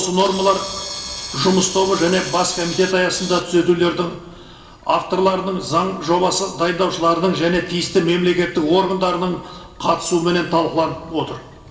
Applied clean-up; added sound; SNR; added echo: none; Camera; 16 dB; reverberation time 0.7 s.